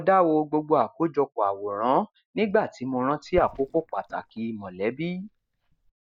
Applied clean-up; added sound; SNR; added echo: neural mask model DeepFilterNet 3.